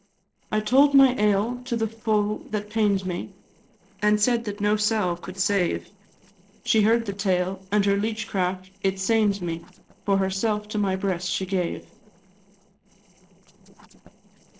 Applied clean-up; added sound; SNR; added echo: neural separator model SepFormer DNS4.